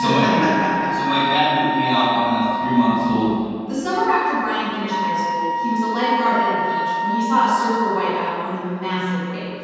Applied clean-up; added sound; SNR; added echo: none; Wind instrument, woodwind instrument; 3 dB; reverberation time 2.1 s.